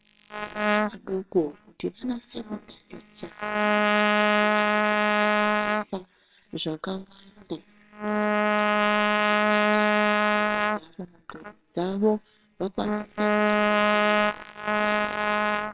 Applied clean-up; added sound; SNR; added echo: neural separator model SepFormer WHAMR!.